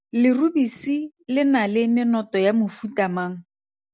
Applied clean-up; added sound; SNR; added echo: none; none; none; none.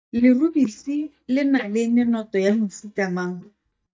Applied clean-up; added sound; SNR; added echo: neural mask model DeepFilterNet 3.